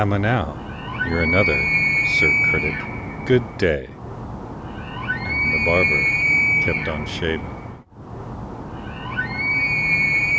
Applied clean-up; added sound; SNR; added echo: none; Animal; -4 dB; none.